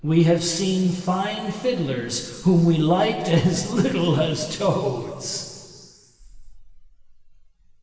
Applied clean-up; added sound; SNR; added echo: none; none; none; reverberation time 2.4 s.